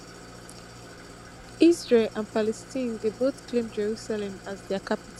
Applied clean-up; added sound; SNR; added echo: none; Idling; 17 dB; none.